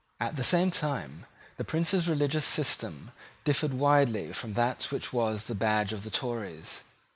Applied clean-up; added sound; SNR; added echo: none; none; none; none.